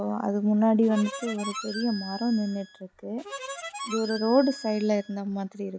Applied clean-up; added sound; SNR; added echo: none; Harmonica; 12 dB; none.